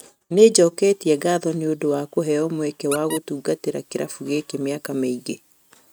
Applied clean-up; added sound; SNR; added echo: neural mask model RNNoise.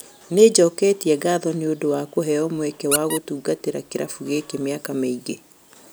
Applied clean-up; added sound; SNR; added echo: none; Squeak; 11 dB; none.